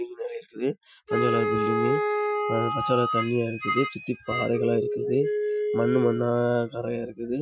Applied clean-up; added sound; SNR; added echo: classical method Wiener filter.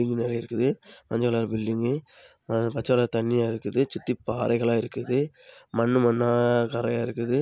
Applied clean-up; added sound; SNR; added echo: none; none; none; none.